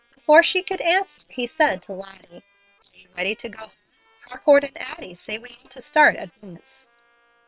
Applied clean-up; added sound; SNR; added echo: neural separator model SepFormer WHAM!.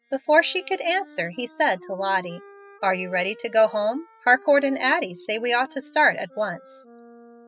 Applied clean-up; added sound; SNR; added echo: classical method spectral subtraction.